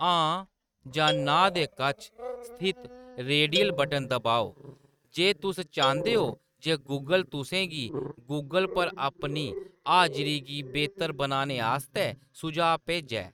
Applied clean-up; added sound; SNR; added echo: neural mask model RNNoise.